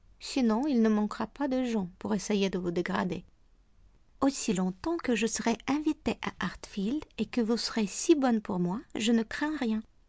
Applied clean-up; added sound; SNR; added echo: none; none; none; none.